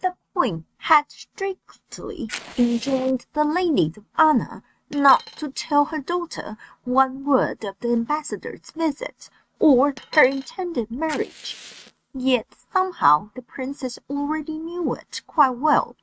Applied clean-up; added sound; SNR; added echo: neural mask model RNNoise.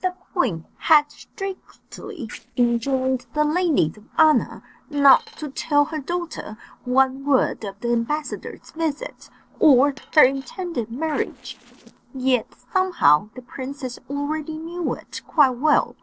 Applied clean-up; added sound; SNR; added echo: neural separator model SepFormer DNS4.